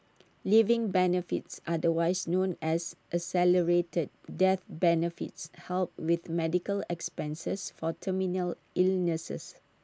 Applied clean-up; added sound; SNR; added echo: none; none; none; none.